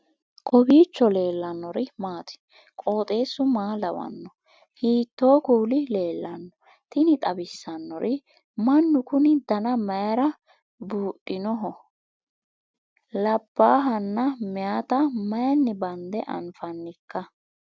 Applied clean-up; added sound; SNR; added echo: none; none; none; none.